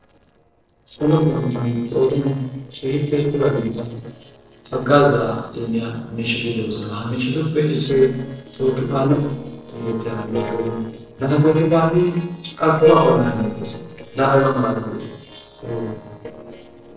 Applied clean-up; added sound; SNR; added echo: neural separator model SepFormer DNS4.